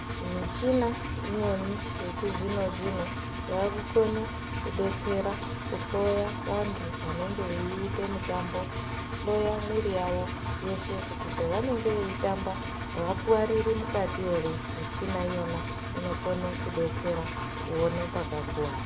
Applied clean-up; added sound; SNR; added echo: none; Engine; 3 dB; reverberation time 0.3 s.